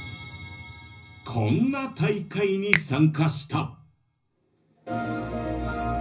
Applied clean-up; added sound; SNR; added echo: none; Finger snapping; 6 dB; reverberation time 0.4 s.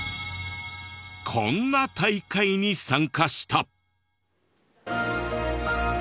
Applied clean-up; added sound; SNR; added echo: none; none; none; none.